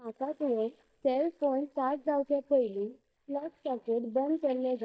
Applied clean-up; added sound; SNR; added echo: neural mask model DeepFilterNet 3.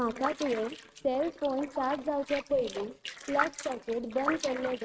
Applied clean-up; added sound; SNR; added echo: neural mask model RNNoise.